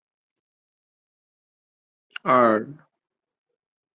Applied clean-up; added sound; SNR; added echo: none; none; none; none.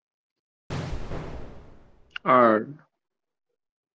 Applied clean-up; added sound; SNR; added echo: none; Explosion; 10 dB; none.